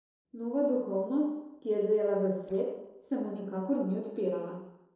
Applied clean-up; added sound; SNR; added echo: neural separator model SepFormer DNS4.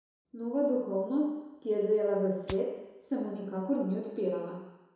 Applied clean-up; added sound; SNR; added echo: none; Rattle (instrument); 7 dB; reverberation time 1.0 s.